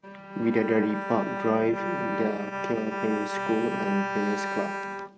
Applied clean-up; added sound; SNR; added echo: neural mask model RNNoise.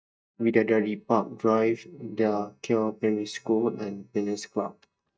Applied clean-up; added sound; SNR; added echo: neural mask model DeepFilterNet 3.